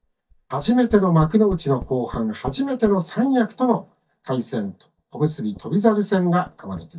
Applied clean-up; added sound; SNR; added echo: neural mask model DeepFilterNet 3.